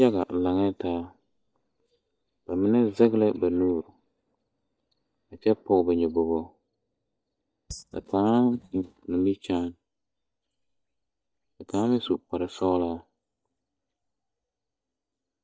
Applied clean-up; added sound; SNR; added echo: neural mask model DeepFilterNet 3.